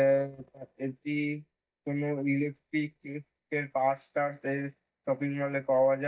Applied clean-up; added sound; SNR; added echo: neural mask model DeepFilterNet 3.